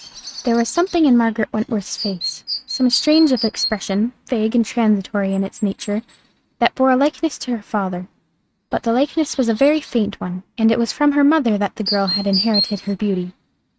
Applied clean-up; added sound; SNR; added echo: neural mask model RNNoise.